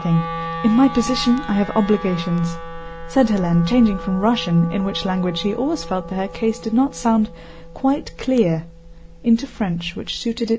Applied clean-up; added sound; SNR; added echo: none; Wind instrument, woodwind instrument; 13 dB; none.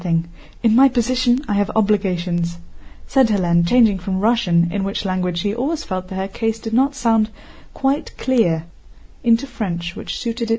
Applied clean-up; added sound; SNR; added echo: none; none; none; none.